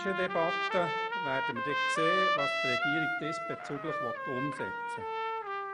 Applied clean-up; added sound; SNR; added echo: none; Trumpet; -4 dB; none.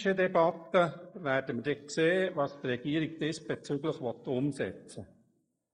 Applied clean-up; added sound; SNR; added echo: neural mask model Resemble Enhance denoiser.